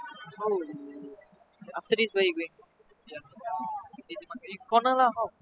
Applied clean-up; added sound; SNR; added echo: classical method spectral subtraction.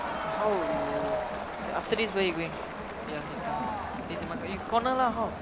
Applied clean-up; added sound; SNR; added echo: none; Crowd; 1 dB; none.